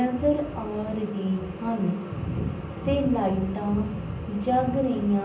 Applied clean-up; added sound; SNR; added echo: none; none; none; reverberation time 0.6 s.